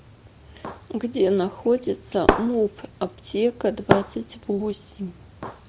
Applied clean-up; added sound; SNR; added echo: none; Shatter; 4 dB; none.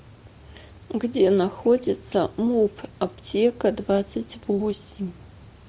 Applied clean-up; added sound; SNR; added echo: none; none; none; none.